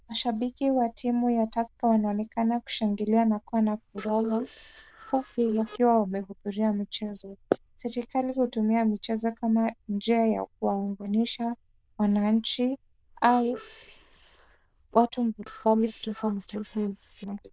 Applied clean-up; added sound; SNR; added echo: neural diffusion model UNIVERSE++.